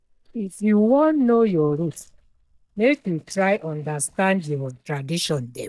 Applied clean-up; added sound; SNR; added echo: neural mask model DeepFilterNet 3.